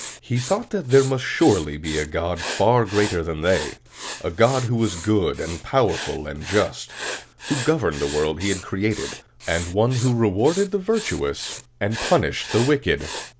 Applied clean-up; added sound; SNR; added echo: none; Writing; 13 dB; none.